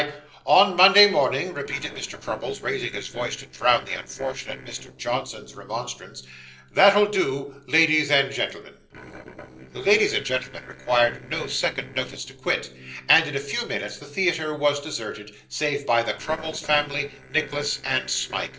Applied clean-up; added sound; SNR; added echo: neural separator model SepFormer DNS4.